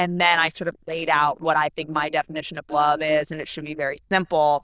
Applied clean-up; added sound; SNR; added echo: neural diffusion model UNIVERSE++.